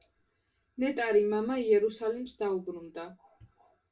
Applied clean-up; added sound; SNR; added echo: none; none; none; reverberation time 0.2 s.